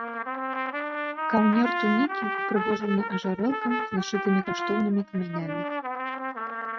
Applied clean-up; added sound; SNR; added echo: neural mask model RNNoise.